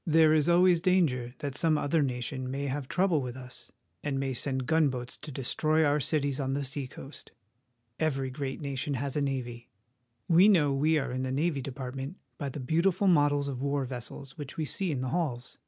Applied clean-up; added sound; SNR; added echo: none; none; none; none.